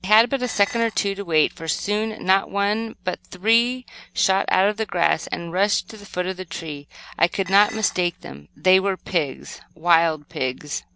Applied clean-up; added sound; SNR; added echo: none; Dishes, pots, and pans; 16 dB; none.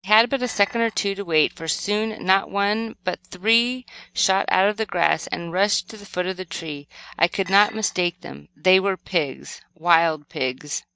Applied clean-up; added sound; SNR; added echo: neural mask model DeepFilterNet 3.